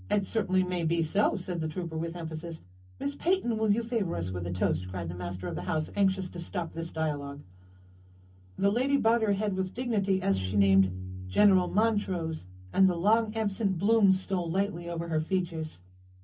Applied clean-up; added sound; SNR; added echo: none; Bass guitar; 13 dB; reverberation time 0.3 s.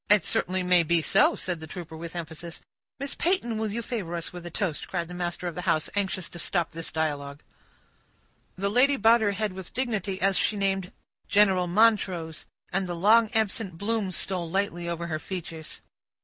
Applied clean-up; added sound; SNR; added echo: none; none; none; none.